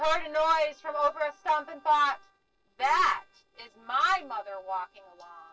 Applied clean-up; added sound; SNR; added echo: neural separator model SepFormer DNS4.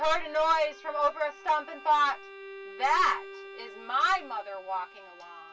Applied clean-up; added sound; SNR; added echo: none; Bowed string instrument; 18 dB; reverberation time 0.1 s.